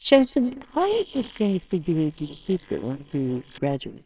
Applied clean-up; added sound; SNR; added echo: neural separator model SepFormer WHAMR!.